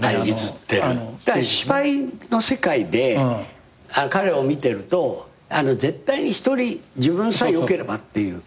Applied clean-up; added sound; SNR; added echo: none; none; none; none.